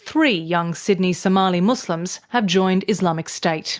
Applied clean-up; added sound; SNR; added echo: none; none; none; none.